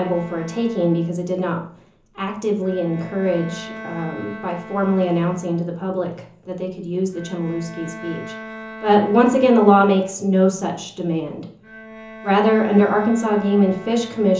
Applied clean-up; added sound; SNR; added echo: none; Bowed string instrument; 18 dB; reverberation time 0.8 s.